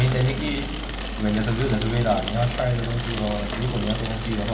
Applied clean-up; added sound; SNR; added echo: none; Mechanisms / Bicycle; 4 dB; reverberation time 1.7 s.